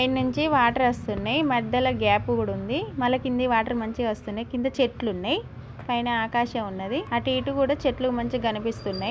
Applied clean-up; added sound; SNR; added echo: none; none; none; none.